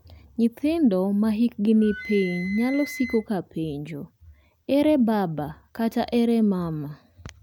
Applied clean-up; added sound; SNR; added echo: none; Wind instrument, woodwind instrument; 16 dB; none.